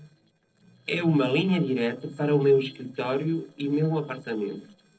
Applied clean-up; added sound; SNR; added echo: neural separator model SepFormer DNS4.